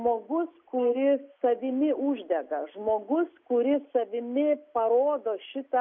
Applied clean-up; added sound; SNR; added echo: neural mask model Resemble Enhance denoiser.